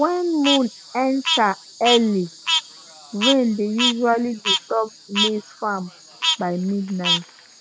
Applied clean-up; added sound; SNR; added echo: none; Frog; 4 dB; none.